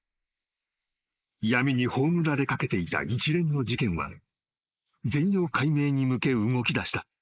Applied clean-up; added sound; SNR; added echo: neural mask model Resemble Enhance denoiser.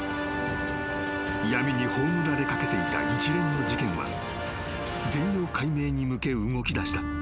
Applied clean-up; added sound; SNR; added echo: none; Wind instrument, woodwind instrument; 5 dB; none.